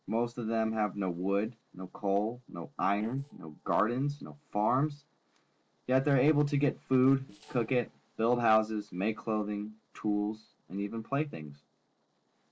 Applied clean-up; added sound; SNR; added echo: neural separator model SepFormer DNS4.